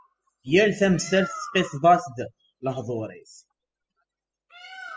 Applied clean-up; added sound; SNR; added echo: classical method spectral subtraction.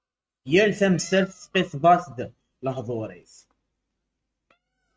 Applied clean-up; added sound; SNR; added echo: neural mask model RNNoise.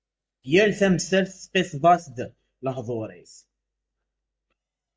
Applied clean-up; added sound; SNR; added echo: neural mask model DeepFilterNet 3.